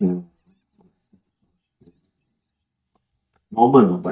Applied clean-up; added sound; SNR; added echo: neural mask model DeepFilterNet 3.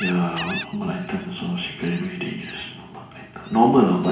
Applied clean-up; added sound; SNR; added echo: none; Gull, seagull; 15 dB; reverberation time 0.6 s.